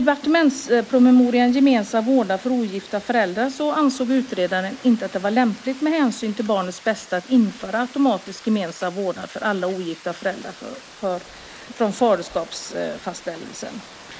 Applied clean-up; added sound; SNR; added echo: neural mask model Resemble Enhance denoiser.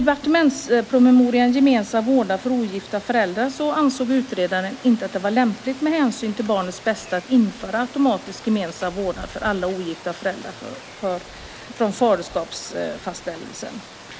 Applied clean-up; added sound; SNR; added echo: none; Rain; 19 dB; none.